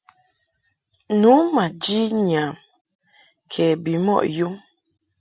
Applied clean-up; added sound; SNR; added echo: none; none; none; none.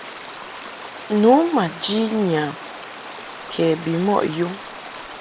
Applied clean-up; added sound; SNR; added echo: none; Stream; 13 dB; none.